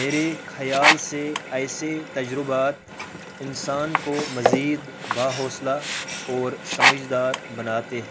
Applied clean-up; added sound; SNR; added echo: none; Sink (filling or washing); 0 dB; none.